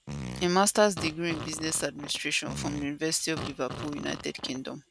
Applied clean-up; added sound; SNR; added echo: none; Fart; 11 dB; none.